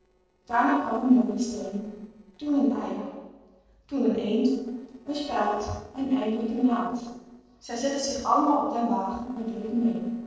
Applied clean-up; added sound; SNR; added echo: neural separator model SepFormer DNS4.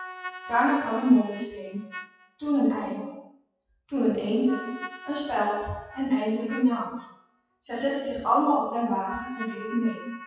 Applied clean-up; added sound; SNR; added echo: classical method WPE with log-MMSE.